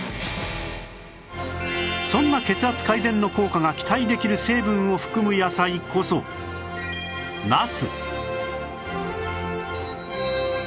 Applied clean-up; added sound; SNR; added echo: none; none; none; none.